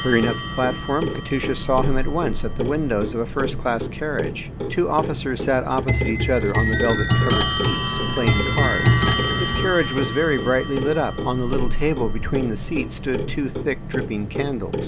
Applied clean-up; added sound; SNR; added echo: none; Clock; -2 dB; none.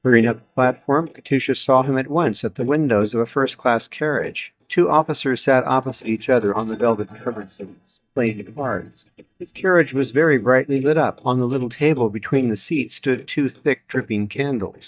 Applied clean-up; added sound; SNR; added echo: neural mask model DeepFilterNet 3.